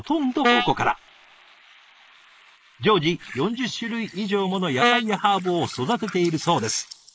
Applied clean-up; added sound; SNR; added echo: neural mask model Resemble Enhance denoiser.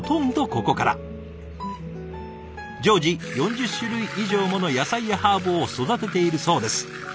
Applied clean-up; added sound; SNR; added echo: none; none; none; none.